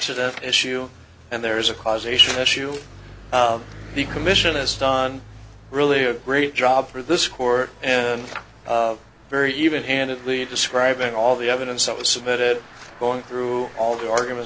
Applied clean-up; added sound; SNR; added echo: none; Bicycle; 19 dB; none.